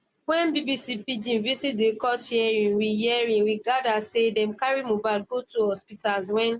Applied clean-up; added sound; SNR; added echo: none; none; none; none.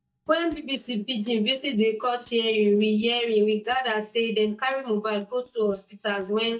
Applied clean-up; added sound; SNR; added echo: neural mask model DeepFilterNet 3.